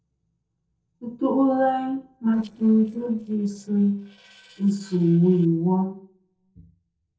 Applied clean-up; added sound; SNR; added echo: neural separator model SepFormer DNS4.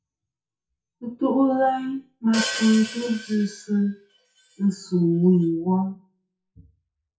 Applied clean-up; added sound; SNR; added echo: classical method WPE with log-MMSE.